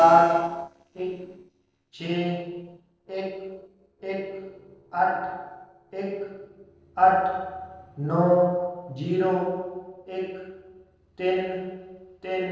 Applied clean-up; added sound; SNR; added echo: neural separator model SepFormer DNS4.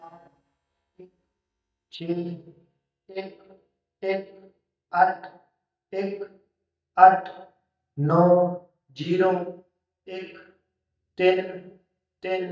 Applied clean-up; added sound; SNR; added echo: neural mask model DeepFilterNet 3.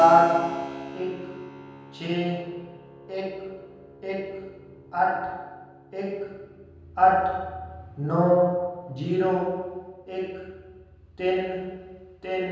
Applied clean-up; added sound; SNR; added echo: none; Keyboard (musical); 17 dB; reverberation time 1.2 s.